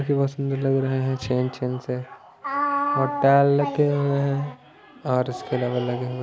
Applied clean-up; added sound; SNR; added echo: none; none; none; none.